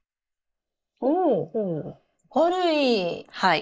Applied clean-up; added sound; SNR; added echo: neural mask model Resemble Enhance denoiser.